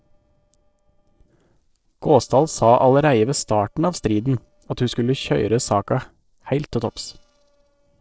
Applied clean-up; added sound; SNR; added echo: neural separator model SepFormer DNS4.